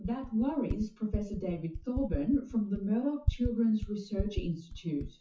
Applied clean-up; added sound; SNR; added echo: classical method WPE with log-MMSE.